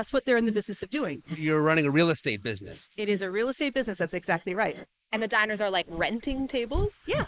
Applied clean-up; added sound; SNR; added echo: neural mask model Resemble Enhance denoiser.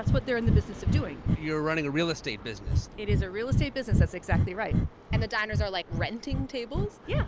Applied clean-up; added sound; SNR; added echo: none; Breathing; -4 dB; none.